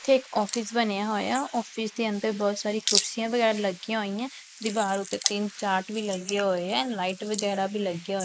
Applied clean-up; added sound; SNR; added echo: neural mask model Resemble Enhance denoiser.